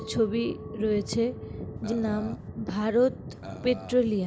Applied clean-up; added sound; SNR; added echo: none; Burping, eructation + Chink, clink; 17 dB; none.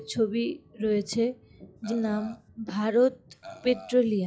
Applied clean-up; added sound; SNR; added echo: classical method log-MMSE.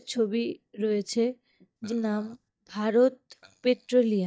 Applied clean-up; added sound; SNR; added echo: neural mask model DeepFilterNet 3.